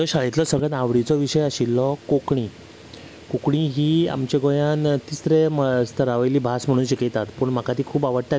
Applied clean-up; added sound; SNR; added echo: none; none; none; none.